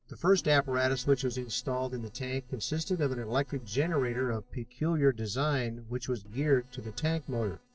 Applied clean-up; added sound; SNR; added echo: neural separator model SepFormer DNS4.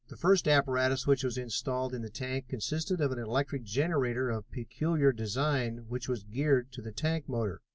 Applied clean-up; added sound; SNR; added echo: none; none; none; none.